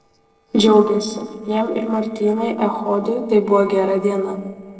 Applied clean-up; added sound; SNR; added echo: neural separator model SepFormer DNS4.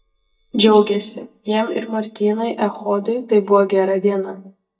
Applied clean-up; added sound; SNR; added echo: neural mask model DeepFilterNet 3.